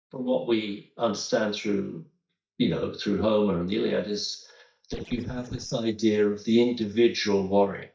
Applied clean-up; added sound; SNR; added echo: neural mask model DeepFilterNet 3.